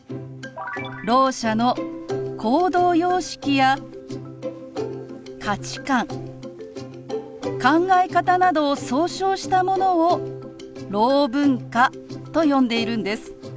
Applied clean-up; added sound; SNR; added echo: none; none; none; none.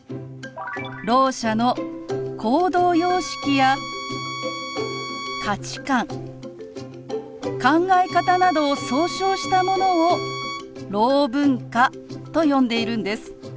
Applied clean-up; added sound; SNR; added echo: none; Bowed string instrument; 11 dB; none.